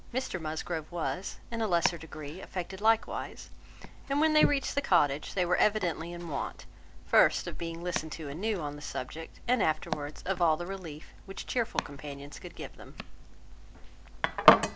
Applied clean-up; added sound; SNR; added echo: none; Domestic sounds, home sounds; 5 dB; none.